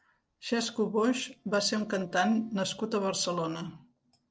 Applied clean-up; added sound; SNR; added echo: neural separator model SepFormer DNS4.